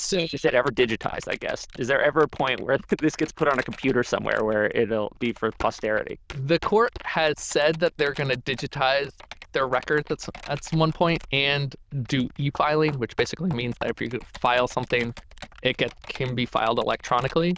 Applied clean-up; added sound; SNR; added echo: neural diffusion model UNIVERSE++.